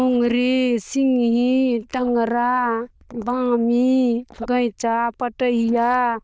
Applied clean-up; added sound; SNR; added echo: neural diffusion model UNIVERSE++.